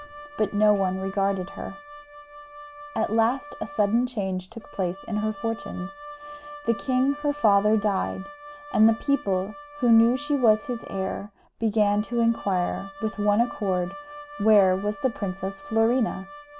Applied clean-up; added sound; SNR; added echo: none; Wind instrument, woodwind instrument; 16 dB; none.